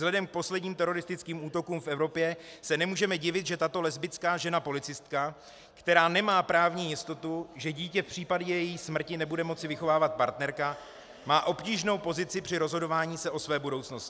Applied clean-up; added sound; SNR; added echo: none; none; none; none.